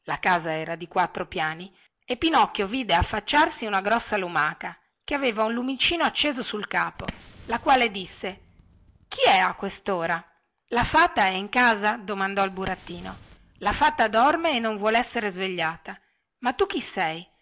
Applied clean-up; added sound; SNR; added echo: none; Fire; 19 dB; none.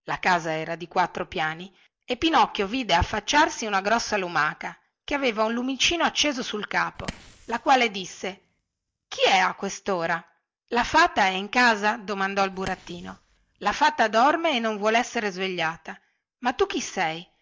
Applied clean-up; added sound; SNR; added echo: neural mask model DeepFilterNet 3.